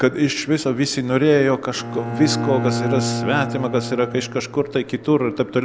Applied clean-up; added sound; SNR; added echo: none; Bowed string instrument; 8 dB; none.